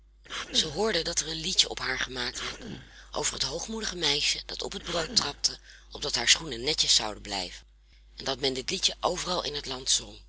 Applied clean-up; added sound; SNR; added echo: neural separator model SepFormer DNS4.